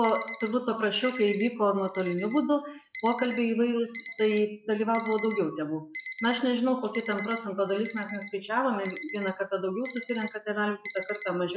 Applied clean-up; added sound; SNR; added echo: classical method log-MMSE.